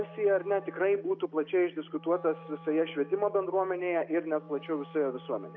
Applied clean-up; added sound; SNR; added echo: none; Wind instrument, woodwind instrument; 20 dB; none.